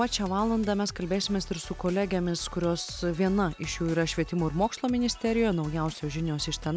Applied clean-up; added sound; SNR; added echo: none; none; none; none.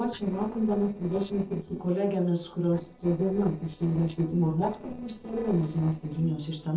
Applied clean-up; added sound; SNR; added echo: neural separator model SepFormer DNS4.